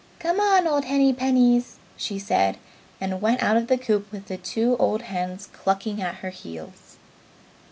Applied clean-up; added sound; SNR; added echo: none; none; none; none.